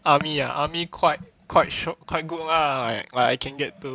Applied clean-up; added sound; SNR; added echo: none; none; none; none.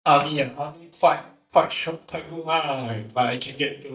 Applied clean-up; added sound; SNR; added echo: neural mask model DeepFilterNet 3.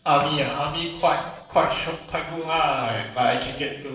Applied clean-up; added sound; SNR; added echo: neural separator model SepFormer DNS4.